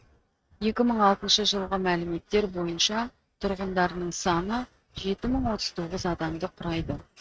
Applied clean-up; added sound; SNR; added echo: neural mask model RNNoise.